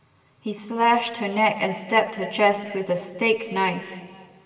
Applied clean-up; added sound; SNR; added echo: none; none; none; reverberation time 2.3 s.